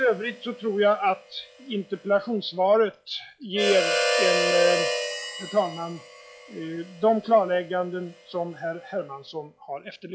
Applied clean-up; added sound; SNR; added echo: classical method log-MMSE.